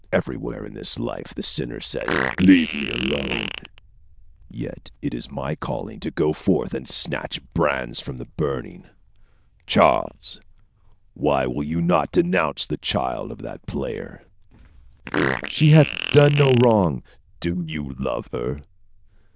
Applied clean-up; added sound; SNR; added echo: neural diffusion model UNIVERSE++.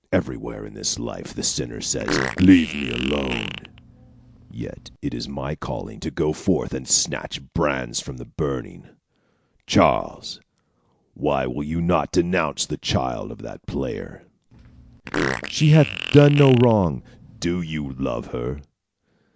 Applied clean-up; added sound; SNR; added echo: none; Fart; 9 dB; none.